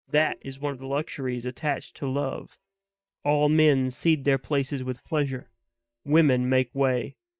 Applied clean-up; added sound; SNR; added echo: neural mask model DeepFilterNet 3.